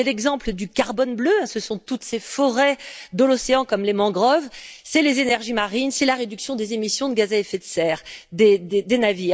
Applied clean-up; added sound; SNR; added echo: none; none; none; none.